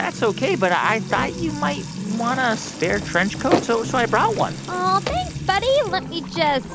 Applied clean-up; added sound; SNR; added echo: none; Trickle, dribble / Water tap, faucet / Music; 10 dB; none.